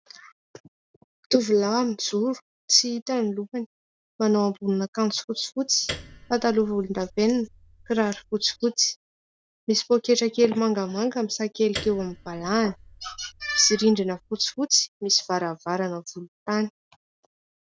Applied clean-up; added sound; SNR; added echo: none; Piano; 17 dB; none.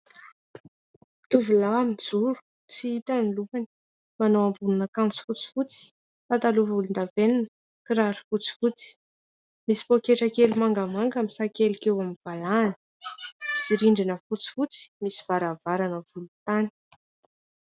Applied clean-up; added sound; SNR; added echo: none; none; none; none.